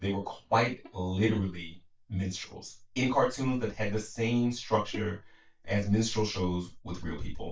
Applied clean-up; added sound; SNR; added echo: neural mask model DeepFilterNet 3.